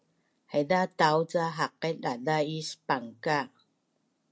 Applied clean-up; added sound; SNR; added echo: none; none; none; none.